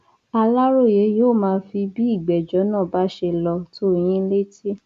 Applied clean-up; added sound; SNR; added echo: none; none; none; none.